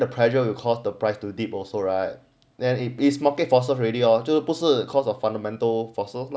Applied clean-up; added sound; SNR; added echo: none; none; none; none.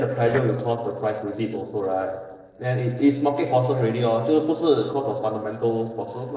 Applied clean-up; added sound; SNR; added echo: neural separator model SepFormer DNS4.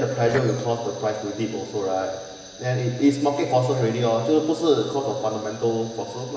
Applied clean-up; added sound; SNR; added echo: none; Fire; 19 dB; reverberation time 2.1 s.